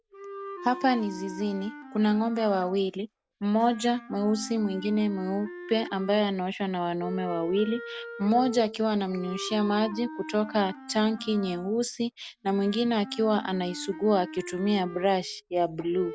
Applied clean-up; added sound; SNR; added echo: none; Wind instrument, woodwind instrument; 14 dB; none.